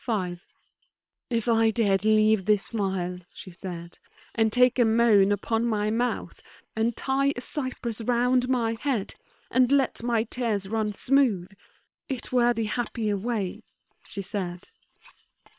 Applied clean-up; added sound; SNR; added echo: neural separator model SepFormer WHAM!.